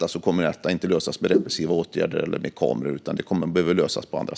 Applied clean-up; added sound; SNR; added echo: neural mask model Resemble Enhance denoiser.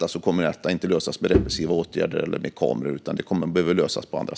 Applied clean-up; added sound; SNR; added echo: none; Bowed string instrument; 5 dB; none.